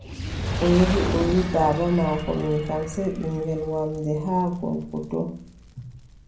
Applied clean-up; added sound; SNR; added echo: none; Fire; 7 dB; reverberation time 0.6 s.